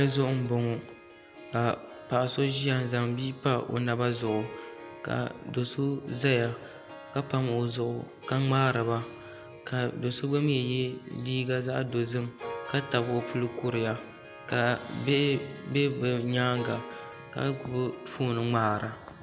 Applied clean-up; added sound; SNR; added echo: none; Harp; 16 dB; none.